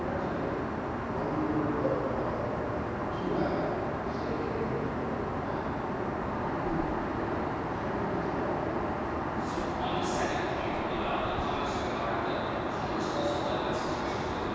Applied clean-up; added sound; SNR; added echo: none; Aircraft; -3 dB; reverberation time 2.2 s.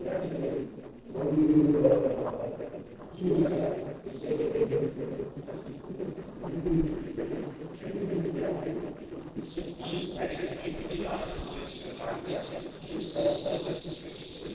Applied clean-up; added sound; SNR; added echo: neural separator model SepFormer DNS4.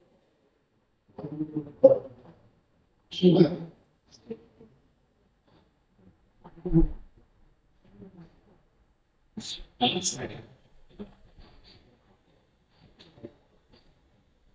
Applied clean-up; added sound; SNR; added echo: neural mask model DeepFilterNet 3.